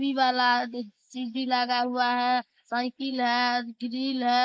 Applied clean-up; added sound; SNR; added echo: neural mask model Resemble Enhance denoiser.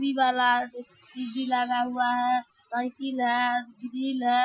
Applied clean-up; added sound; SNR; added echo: classical method Wiener filter.